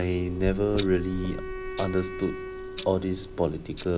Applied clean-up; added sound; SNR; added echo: none; Wind instrument, woodwind instrument + Clock; 7 dB; none.